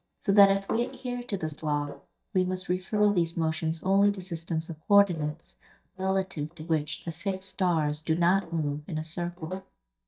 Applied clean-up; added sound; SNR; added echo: neural mask model DeepFilterNet 3.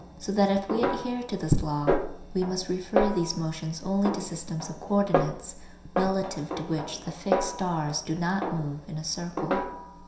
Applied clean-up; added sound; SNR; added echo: none; Snare drum; 3 dB; reverberation time 0.7 s.